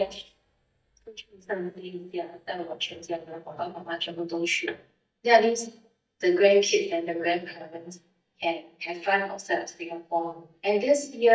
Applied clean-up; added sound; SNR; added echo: neural mask model DeepFilterNet 3.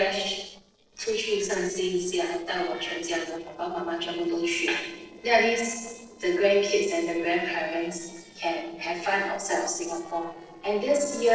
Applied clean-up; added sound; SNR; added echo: neural separator model SepFormer DNS4.